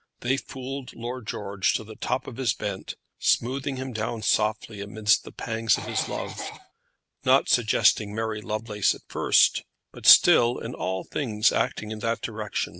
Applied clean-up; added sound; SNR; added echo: none; Cough; 10 dB; none.